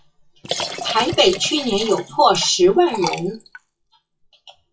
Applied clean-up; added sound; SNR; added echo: classical method WPE with log-MMSE.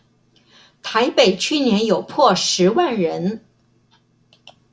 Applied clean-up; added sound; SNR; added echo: none; none; none; none.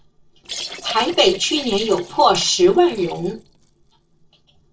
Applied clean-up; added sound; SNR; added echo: neural separator model SepFormer DNS4.